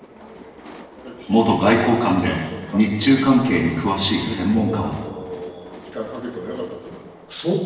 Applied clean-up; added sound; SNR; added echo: none; Train; 20 dB; reverberation time 1.3 s.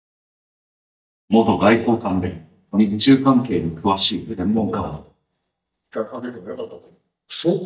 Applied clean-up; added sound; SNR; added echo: neural mask model DeepFilterNet 3.